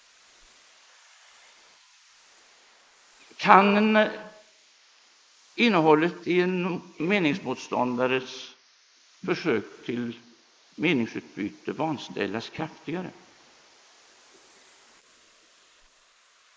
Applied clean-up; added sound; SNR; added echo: neural mask model Resemble Enhance denoiser.